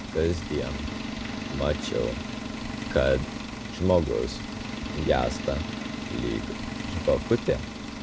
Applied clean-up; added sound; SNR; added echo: none; Engine; 5 dB; none.